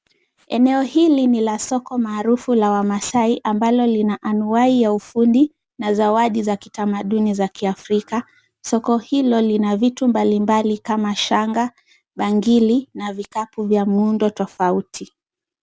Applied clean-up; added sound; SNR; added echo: none; none; none; none.